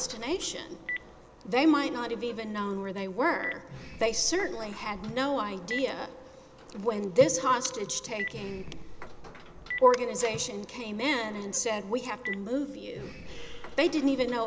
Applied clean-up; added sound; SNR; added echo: none; Sliding door + Telephone; 13 dB; none.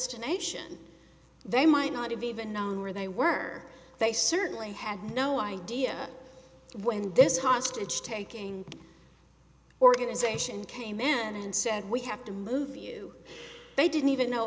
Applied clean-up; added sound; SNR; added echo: none; none; none; none.